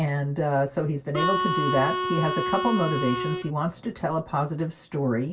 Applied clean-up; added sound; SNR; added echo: none; Harmonica; 1 dB; reverberation time 0.2 s.